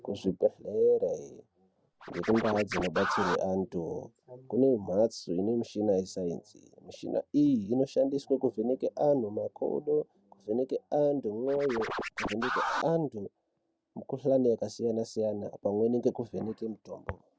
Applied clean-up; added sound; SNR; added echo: none; Scratching (performance technique); 4 dB; none.